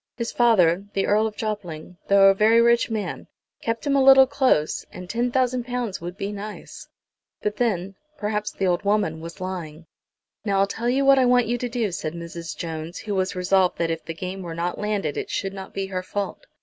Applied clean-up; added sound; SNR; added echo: none; none; none; none.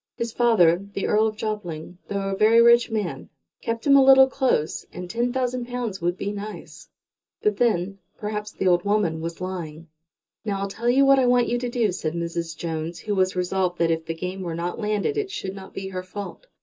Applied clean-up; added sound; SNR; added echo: none; none; none; reverberation time 0.2 s.